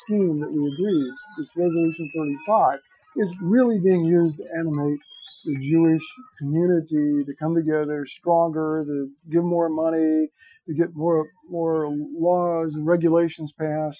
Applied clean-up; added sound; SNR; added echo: classical method Wiener filter.